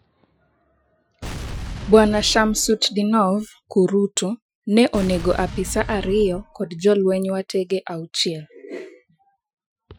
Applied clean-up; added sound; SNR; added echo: classical method Wiener filter.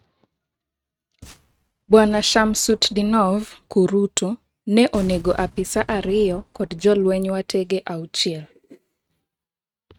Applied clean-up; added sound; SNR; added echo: neural mask model RNNoise.